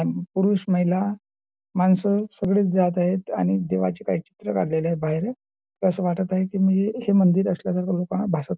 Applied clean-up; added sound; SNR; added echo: none; none; none; none.